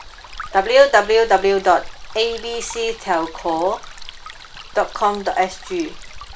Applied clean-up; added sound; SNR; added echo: none; Stream; 16 dB; none.